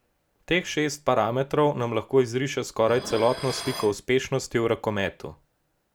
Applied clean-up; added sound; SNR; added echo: none; Dishes, pots, and pans; 16 dB; none.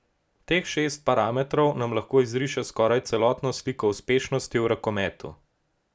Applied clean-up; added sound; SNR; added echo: none; none; none; none.